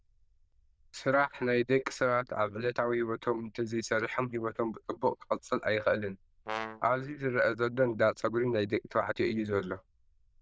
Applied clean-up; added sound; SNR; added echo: neural diffusion model UNIVERSE++.